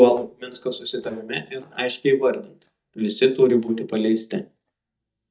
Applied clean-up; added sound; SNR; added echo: neural mask model DeepFilterNet 3.